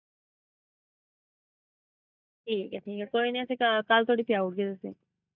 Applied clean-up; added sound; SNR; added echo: neural mask model DeepFilterNet 3.